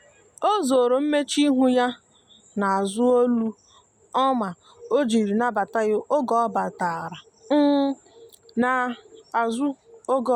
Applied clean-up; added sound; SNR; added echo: none; none; none; none.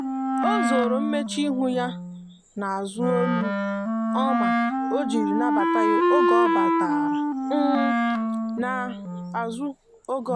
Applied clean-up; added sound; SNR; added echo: none; Wind instrument, woodwind instrument; -4 dB; none.